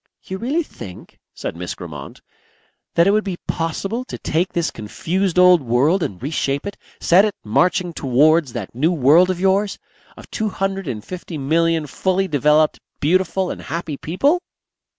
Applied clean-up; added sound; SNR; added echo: none; none; none; none.